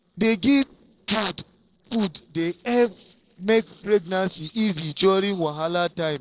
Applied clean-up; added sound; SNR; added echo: neural separator model SepFormer DNS4.